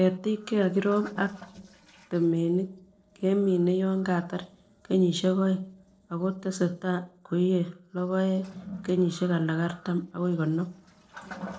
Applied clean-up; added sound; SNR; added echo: neural separator model SepFormer DNS4.